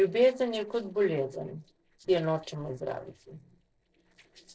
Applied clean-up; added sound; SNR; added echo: neural separator model SepFormer DNS4.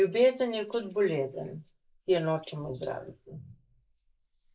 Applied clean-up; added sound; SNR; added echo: neural mask model Resemble Enhance denoiser.